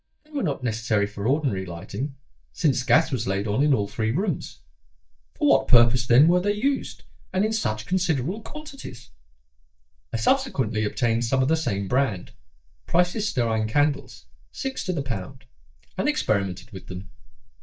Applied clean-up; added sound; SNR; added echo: neural mask model DeepFilterNet 3.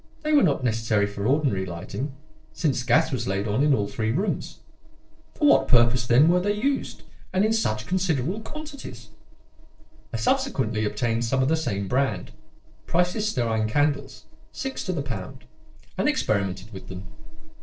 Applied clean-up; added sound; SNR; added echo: neural separator model SepFormer DNS4.